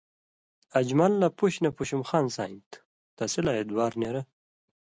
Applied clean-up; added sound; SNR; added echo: none; none; none; none.